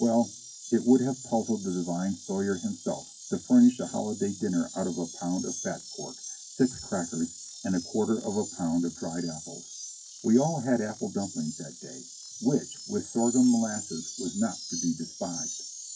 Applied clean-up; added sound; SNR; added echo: classical method WPE with log-MMSE.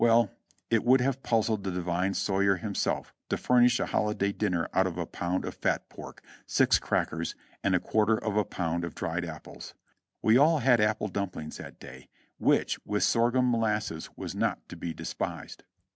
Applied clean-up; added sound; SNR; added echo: none; none; none; none.